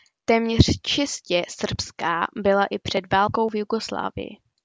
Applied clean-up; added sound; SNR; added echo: none; none; none; none.